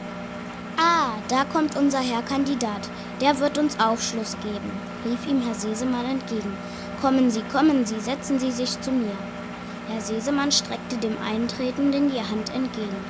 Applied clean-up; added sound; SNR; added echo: none; Engine; 9 dB; none.